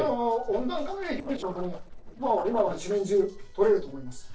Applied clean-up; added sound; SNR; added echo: neural separator model SepFormer DNS4.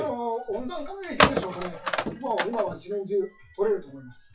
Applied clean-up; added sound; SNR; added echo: classical method WPE with log-MMSE.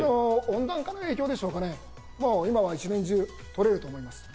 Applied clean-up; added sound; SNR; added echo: none; none; none; none.